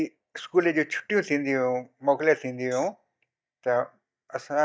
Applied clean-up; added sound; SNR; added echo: neural mask model DeepFilterNet 3.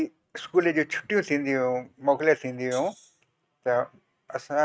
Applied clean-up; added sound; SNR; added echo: neural mask model RNNoise.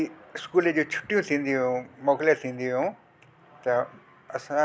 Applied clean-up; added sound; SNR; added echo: none; none; none; none.